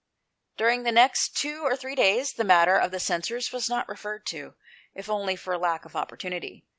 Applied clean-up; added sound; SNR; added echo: none; none; none; none.